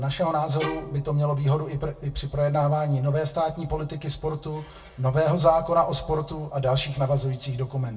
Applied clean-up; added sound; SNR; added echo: none; Bowed string instrument; 15 dB; reverberation time 0.1 s.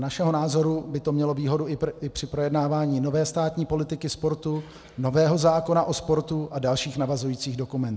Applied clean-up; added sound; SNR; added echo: none; none; none; none.